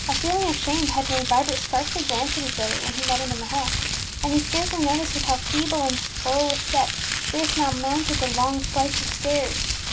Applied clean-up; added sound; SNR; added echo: none; Crumpling, crinkling; 1 dB; none.